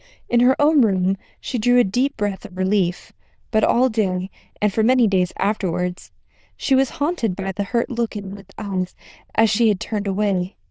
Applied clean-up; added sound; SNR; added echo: neural diffusion model UNIVERSE++.